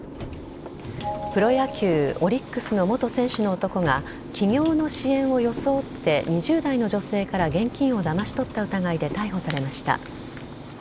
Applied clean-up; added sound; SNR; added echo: none; Boat, Water vehicle + Subway, metro, underground; 12 dB; none.